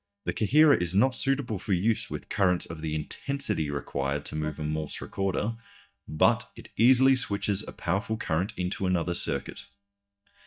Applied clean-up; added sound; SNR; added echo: neural mask model DeepFilterNet 3.